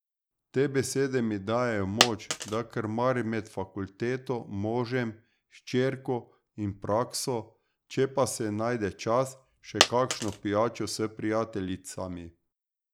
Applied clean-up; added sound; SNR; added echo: none; Coin (dropping); 1 dB; none.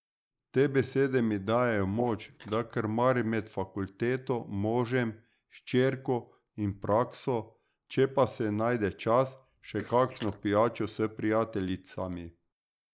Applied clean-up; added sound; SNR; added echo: neural mask model Resemble Enhance denoiser.